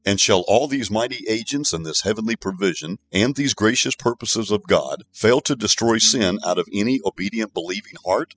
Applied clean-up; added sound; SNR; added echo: classical method spectral subtraction.